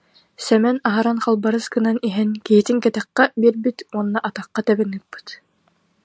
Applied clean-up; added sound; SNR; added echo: none; none; none; none.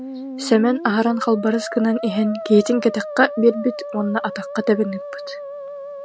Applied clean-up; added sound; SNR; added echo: none; Musical instrument; 11 dB; none.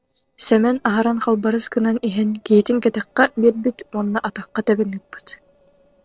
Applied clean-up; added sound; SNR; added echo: neural separator model SepFormer DNS4.